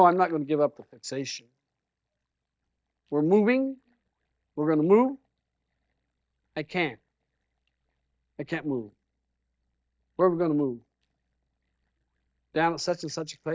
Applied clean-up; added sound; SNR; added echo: neural mask model DeepFilterNet 3.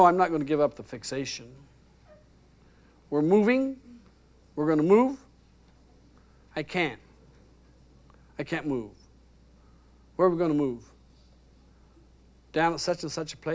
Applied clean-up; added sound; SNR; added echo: none; none; none; none.